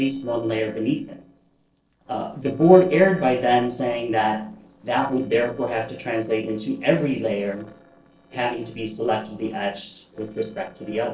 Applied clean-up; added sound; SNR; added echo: neural separator model SepFormer DNS4.